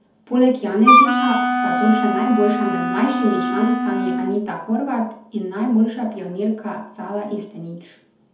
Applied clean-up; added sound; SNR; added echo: none; Wind instrument, woodwind instrument; -3 dB; reverberation time 0.6 s.